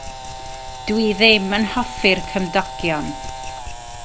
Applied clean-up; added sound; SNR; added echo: none; Domestic sounds, home sounds + Camera; 10 dB; none.